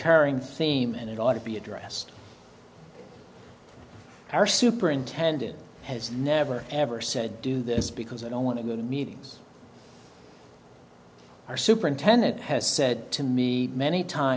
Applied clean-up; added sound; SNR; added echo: none; none; none; none.